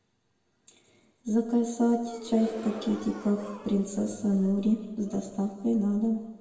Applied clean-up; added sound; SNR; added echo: none; Gasp; 17 dB; reverberation time 1.3 s.